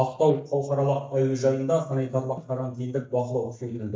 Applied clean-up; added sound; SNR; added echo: neural mask model DeepFilterNet 3.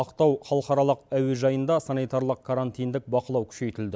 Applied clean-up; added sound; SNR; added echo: none; none; none; none.